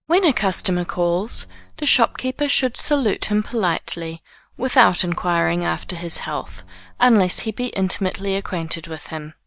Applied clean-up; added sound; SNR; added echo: neural mask model DeepFilterNet 3.